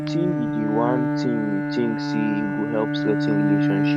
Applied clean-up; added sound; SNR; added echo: none; Bowed string instrument; -3 dB; none.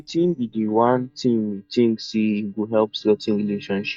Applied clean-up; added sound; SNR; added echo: neural mask model DeepFilterNet 3.